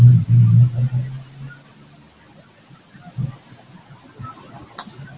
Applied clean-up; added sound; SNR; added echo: none; none; none; none.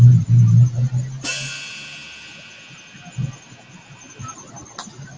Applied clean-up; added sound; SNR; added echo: none; Hi-hat; 16 dB; none.